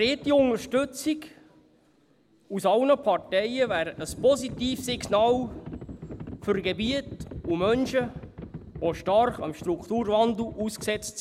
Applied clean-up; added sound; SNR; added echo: none; Livestock, farm animals, working animals; 15 dB; none.